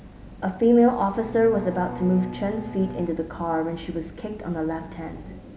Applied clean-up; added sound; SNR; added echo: none; Bowed string instrument; 13 dB; none.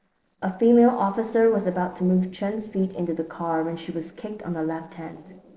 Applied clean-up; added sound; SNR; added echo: neural separator model SepFormer DNS4.